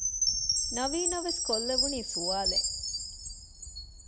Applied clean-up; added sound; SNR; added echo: none; Chime; -5 dB; none.